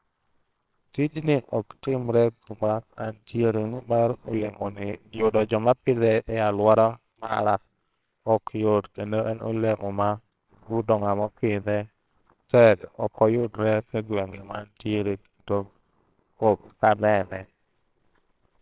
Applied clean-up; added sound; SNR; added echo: neural separator model SepFormer WHAMR!.